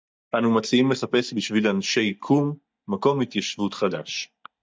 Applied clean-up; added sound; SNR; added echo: neural mask model DeepFilterNet 3.